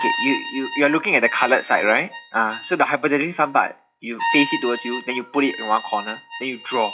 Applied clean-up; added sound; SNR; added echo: classical method WPE with log-MMSE.